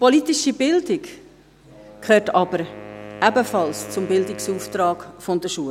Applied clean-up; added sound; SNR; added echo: none; Wind instrument, woodwind instrument; 18 dB; none.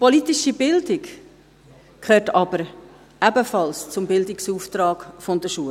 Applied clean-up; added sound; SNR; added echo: none; none; none; none.